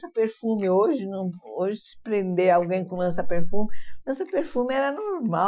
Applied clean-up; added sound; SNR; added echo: classical method Wiener filter.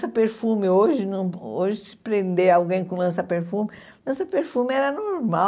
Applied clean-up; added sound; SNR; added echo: none; none; none; none.